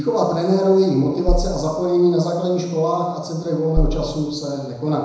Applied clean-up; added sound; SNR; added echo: none; Bass drum; 3 dB; reverberation time 1.0 s.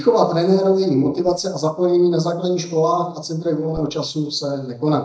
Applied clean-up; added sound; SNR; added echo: neural mask model DeepFilterNet 3.